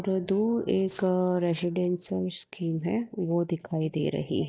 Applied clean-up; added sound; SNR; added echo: neural mask model DeepFilterNet 3.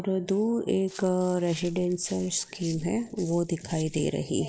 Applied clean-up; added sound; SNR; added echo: neural mask model Resemble Enhance denoiser.